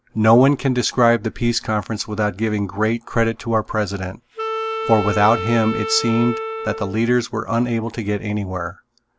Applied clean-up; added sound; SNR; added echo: none; Wind instrument, woodwind instrument; 7 dB; none.